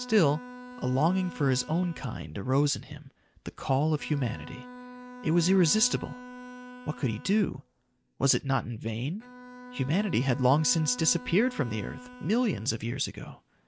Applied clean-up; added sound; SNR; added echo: none; Bowed string instrument; 17 dB; none.